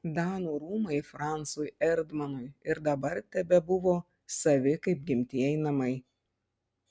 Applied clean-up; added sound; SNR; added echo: none; none; none; none.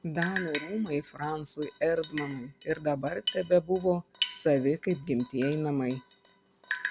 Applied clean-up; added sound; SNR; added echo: none; Drip; 10 dB; none.